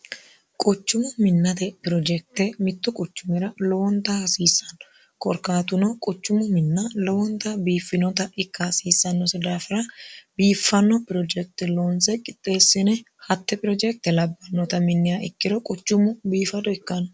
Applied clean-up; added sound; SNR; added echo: none; none; none; none.